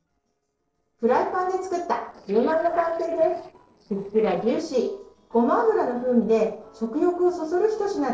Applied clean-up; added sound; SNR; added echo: neural separator model SepFormer DNS4.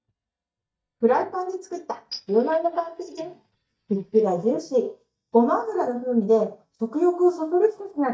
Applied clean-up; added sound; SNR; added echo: neural mask model DeepFilterNet 3.